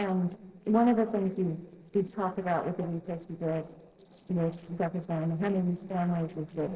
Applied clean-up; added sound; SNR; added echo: neural separator model SepFormer DNS4.